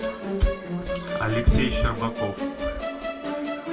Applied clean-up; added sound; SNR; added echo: none; Musical instrument; 2 dB; reverberation time 0.2 s.